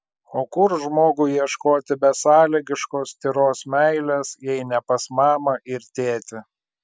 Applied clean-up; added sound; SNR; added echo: none; none; none; none.